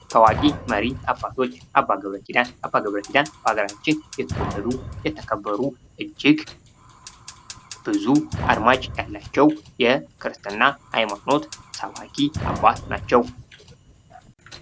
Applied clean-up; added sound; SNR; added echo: none; Fire; 13 dB; none.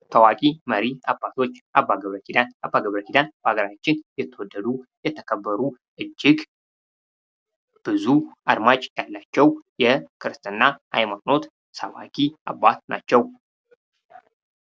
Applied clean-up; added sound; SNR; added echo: none; none; none; none.